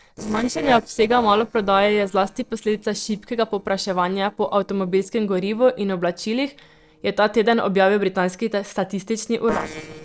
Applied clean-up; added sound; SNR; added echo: neural separator model SepFormer DNS4.